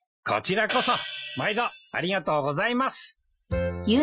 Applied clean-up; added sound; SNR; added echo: classical method Wiener filter.